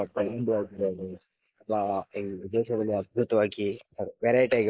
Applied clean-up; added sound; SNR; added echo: neural mask model Resemble Enhance denoiser.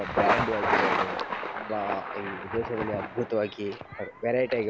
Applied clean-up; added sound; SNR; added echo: none; Thunder; 1 dB; none.